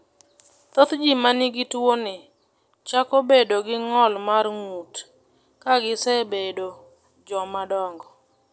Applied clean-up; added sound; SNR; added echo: none; none; none; none.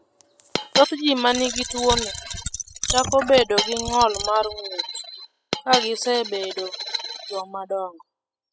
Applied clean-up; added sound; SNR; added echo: classical method spectral subtraction.